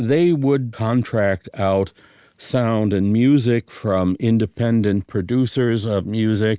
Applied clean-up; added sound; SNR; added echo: none; none; none; none.